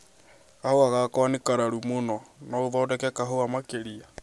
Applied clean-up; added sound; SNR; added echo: none; none; none; none.